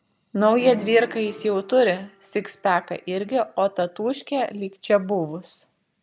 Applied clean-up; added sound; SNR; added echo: none; Piano; 19 dB; none.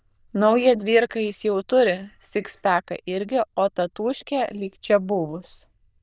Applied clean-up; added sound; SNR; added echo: neural diffusion model UNIVERSE++.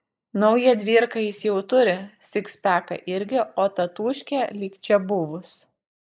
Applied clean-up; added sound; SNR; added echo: neural mask model Resemble Enhance denoiser.